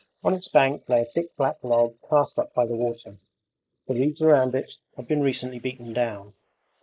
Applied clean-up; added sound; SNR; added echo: neural mask model Resemble Enhance denoiser.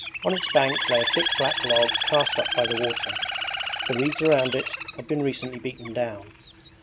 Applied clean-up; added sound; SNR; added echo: none; Bird; 2 dB; none.